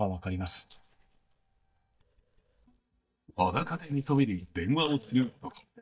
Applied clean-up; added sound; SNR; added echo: neural mask model DeepFilterNet 3.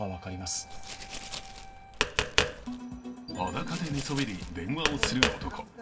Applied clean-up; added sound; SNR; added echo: none; Tap; -2 dB; reverberation time 2.0 s.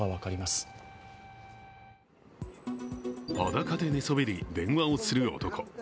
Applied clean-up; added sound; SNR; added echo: none; none; none; none.